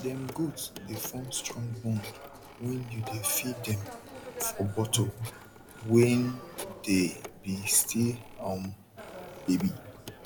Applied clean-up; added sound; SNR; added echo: none; Telephone; 13 dB; none.